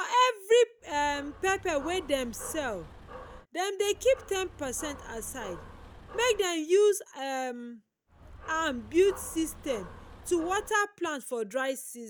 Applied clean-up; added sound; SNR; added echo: none; Dog; 16 dB; none.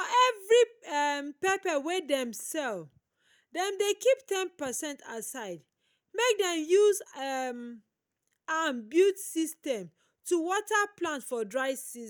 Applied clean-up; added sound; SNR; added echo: none; none; none; none.